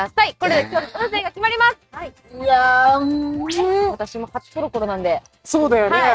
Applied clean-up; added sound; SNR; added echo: neural mask model RNNoise.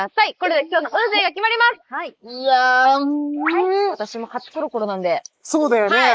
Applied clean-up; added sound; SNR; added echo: neural mask model Resemble Enhance denoiser.